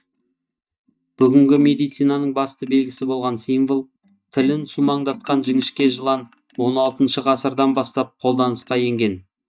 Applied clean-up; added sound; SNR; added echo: neural mask model DeepFilterNet 3.